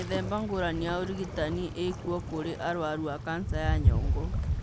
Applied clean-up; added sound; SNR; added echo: none; Waves, surf; -1 dB; none.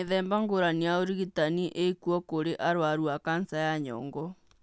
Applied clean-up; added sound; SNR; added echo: none; none; none; none.